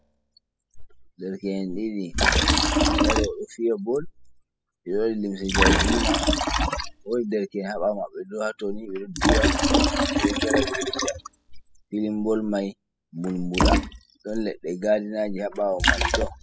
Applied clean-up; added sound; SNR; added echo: classical method spectral subtraction.